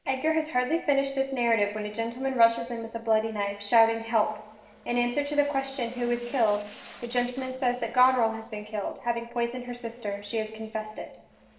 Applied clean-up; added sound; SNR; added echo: neural separator model SepFormer DNS4.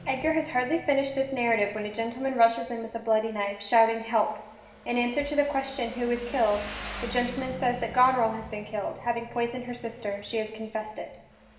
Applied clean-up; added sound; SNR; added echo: none; Motorcycle; 17 dB; reverberation time 1.1 s.